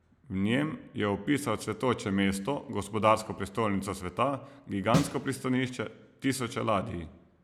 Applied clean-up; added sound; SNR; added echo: none; Snare drum; 4 dB; none.